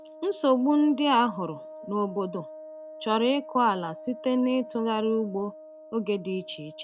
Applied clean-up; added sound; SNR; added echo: none; Wind instrument, woodwind instrument; 16 dB; none.